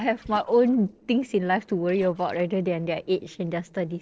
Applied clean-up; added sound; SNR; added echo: neural separator model SepFormer DNS4.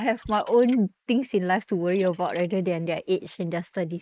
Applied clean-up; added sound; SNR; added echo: neural mask model Resemble Enhance denoiser.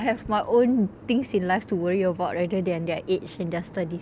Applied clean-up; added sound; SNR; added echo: none; none; none; none.